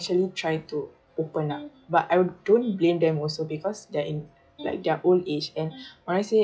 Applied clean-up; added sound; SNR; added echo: classical method log-MMSE.